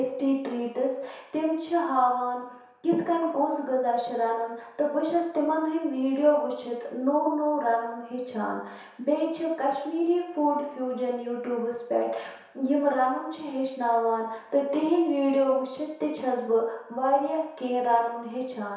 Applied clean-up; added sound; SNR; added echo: none; none; none; reverberation time 0.7 s.